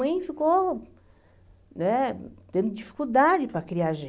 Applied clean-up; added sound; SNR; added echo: none; none; none; none.